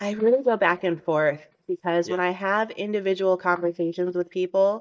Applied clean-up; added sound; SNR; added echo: neural mask model DeepFilterNet 3.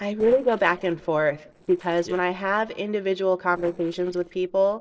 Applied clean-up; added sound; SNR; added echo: neural separator model SepFormer DNS4.